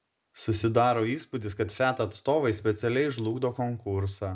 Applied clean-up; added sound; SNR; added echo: none; none; none; none.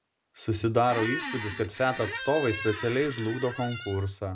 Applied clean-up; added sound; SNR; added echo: none; Squeak; 8 dB; none.